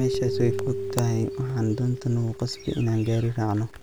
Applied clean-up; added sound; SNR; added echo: none; Keyboard (musical); 8 dB; none.